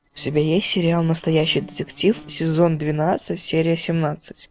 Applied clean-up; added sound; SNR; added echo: neural separator model SepFormer DNS4.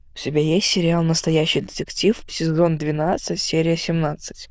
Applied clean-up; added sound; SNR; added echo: neural diffusion model UNIVERSE++.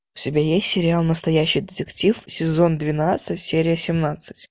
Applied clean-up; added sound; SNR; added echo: none; none; none; none.